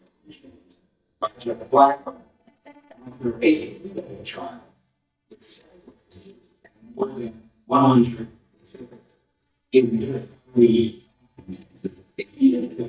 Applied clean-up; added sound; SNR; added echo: neural mask model DeepFilterNet 3.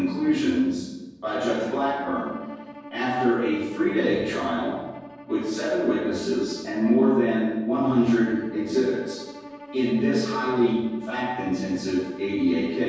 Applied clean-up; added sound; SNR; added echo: none; Bowed string instrument; 18 dB; reverberation time 1.3 s.